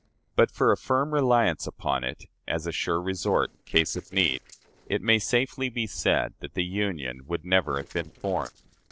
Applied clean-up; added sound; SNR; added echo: neural separator model SepFormer DNS4.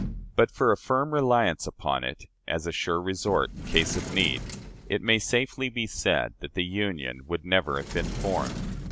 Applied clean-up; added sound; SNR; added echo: none; Sliding door; 11 dB; none.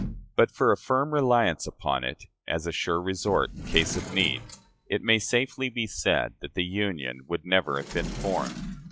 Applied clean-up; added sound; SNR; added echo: classical method log-MMSE.